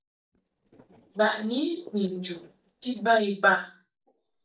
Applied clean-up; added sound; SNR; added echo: neural mask model DeepFilterNet 3.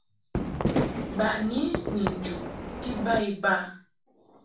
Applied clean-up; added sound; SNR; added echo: none; Fireworks; 0 dB; reverberation time 0.3 s.